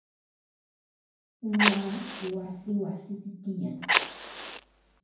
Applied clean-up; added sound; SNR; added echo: none; Fire; -3 dB; reverberation time 0.9 s.